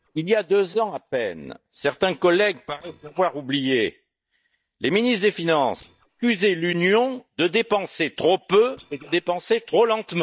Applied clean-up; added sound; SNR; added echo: neural mask model DeepFilterNet 3.